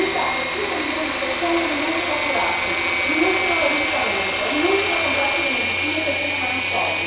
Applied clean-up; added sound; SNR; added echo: none; Engine / Mechanisms; -4 dB; reverberation time 0.7 s.